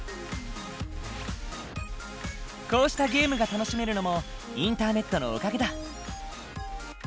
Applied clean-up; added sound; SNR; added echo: none; none; none; none.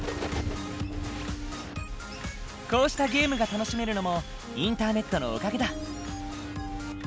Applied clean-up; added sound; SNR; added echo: none; Bowed string instrument + Bird; 9 dB; none.